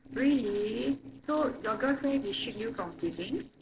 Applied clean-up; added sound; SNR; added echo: neural separator model SepFormer DNS4.